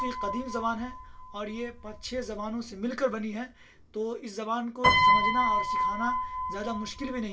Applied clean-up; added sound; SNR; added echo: none; Piano; -4 dB; reverberation time 0.2 s.